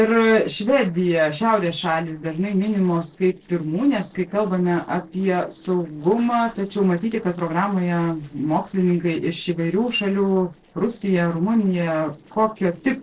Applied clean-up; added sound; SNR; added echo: neural separator model SepFormer DNS4.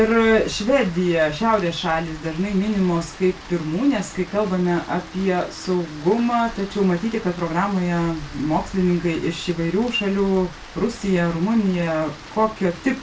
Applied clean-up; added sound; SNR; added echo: none; Rain; 17 dB; reverberation time 0.2 s.